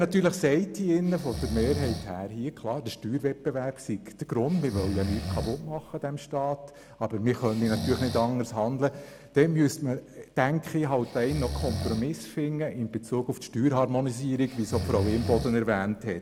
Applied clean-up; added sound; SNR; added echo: none; Breathing; 10 dB; none.